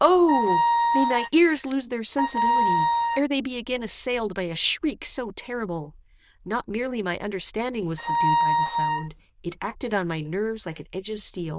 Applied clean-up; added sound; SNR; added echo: neural diffusion model UNIVERSE++.